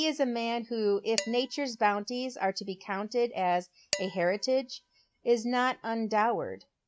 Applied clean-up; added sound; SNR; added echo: neural mask model RNNoise.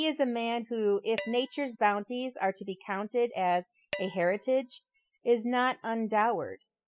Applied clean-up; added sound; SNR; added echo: classical method spectral subtraction.